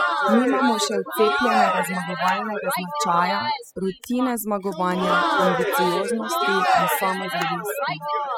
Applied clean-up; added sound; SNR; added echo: classical method spectral subtraction.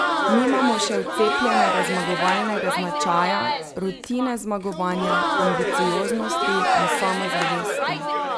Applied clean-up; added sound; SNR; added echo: none; Crowd; -2 dB; none.